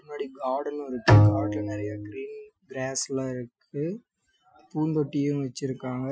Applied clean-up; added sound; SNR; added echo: classical method Wiener filter.